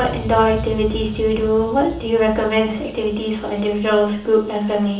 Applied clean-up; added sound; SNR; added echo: none; Explosion; 13 dB; reverberation time 1.2 s.